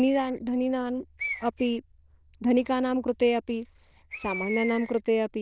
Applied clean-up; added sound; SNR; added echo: neural diffusion model UNIVERSE++.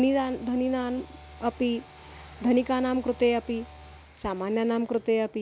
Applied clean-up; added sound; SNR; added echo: none; none; none; none.